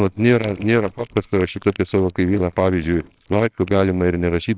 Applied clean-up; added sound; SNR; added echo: neural separator model SepFormer WHAMR!.